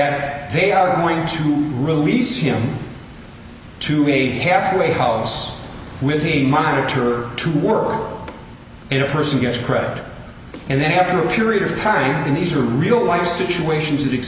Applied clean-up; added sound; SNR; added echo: none; none; none; none.